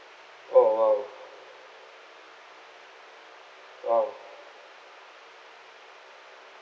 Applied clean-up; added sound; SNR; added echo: none; none; none; none.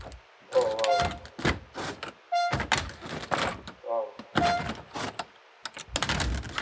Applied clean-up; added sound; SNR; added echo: none; Thump, thud + Brass instrument; -5 dB; none.